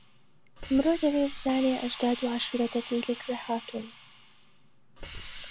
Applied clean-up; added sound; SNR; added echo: none; Hiss; 12 dB; none.